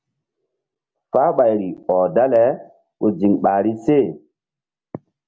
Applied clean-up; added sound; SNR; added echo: none; none; none; none.